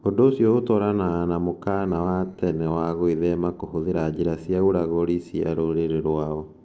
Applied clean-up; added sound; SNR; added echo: neural separator model SepFormer DNS4.